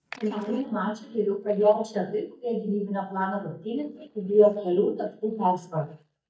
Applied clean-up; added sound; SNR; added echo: neural mask model DeepFilterNet 3.